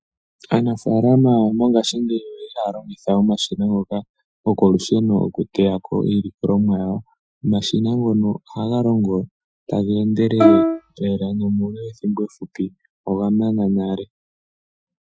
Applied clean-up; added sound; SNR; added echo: classical method Wiener filter.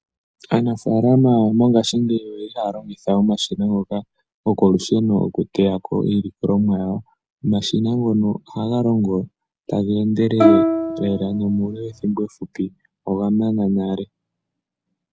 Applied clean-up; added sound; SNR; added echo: none; Plucked string instrument; -1 dB; none.